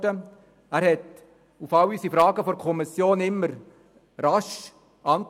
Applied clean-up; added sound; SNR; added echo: none; none; none; none.